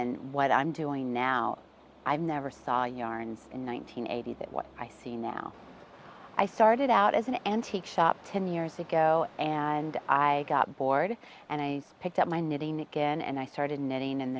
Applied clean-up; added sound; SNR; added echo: none; none; none; none.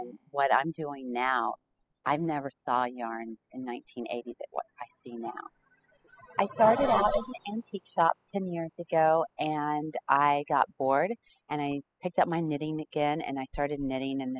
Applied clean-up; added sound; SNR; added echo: classical method spectral subtraction.